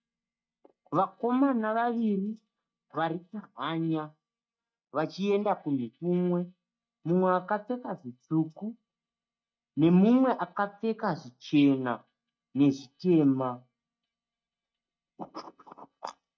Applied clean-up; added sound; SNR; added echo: neural mask model DeepFilterNet 3.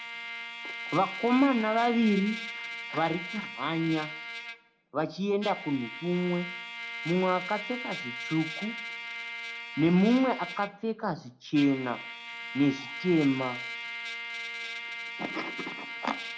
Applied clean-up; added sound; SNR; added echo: none; Trumpet; 9 dB; reverberation time 0.2 s.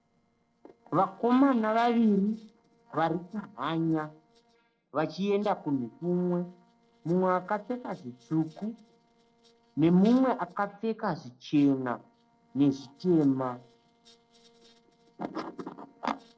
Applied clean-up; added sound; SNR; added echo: neural separator model SepFormer DNS4.